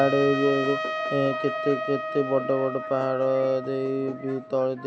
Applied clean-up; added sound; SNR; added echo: none; Trumpet; 7 dB; none.